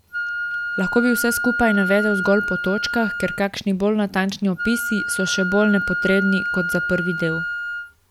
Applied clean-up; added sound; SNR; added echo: none; Wind instrument, woodwind instrument; 4 dB; none.